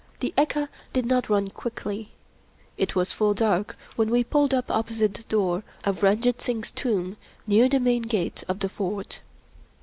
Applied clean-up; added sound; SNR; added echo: none; none; none; none.